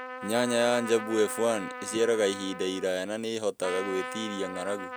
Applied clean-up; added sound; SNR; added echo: none; Trumpet; 10 dB; none.